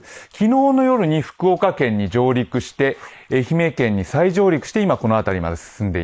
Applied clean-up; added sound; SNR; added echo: neural mask model Resemble Enhance denoiser.